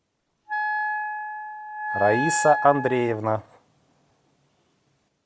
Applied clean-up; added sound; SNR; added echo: none; Wind instrument, woodwind instrument; 2 dB; none.